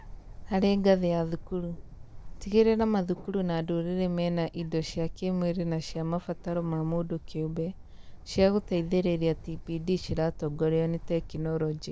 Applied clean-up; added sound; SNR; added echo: none; Bird; 14 dB; none.